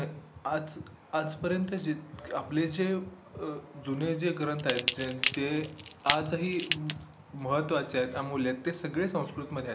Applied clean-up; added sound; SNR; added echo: none; Crackle / Crushing; 0 dB; none.